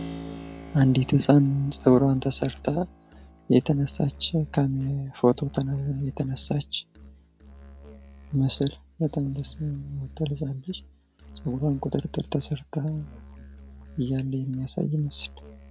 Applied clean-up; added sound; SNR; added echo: none; Keyboard (musical) + Musical instrument; 19 dB; none.